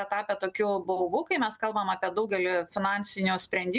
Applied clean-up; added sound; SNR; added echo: none; none; none; none.